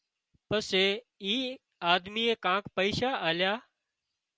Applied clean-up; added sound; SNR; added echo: none; none; none; none.